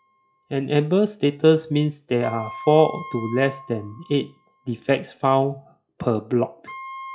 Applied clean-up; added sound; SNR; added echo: classical method log-MMSE.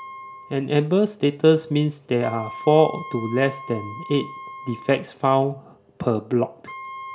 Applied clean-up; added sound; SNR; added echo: none; Wind instrument, woodwind instrument; 16 dB; none.